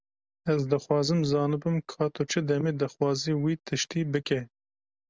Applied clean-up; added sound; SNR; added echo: none; none; none; none.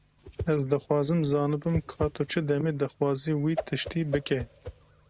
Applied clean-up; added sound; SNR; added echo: none; Whoosh, swoosh, swish; 12 dB; none.